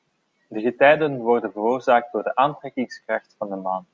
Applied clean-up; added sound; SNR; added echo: none; none; none; none.